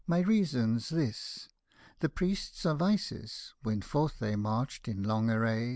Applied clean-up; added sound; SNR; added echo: none; none; none; none.